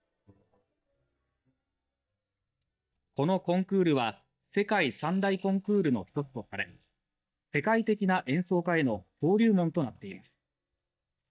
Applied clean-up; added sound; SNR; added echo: neural mask model DeepFilterNet 3.